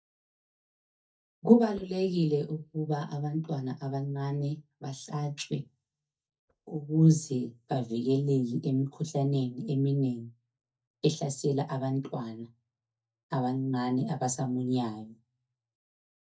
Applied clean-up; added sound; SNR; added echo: neural mask model DeepFilterNet 3.